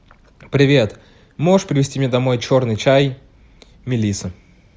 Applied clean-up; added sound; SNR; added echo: none; none; none; none.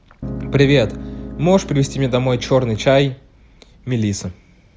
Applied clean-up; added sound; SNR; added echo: none; Piano; 11 dB; none.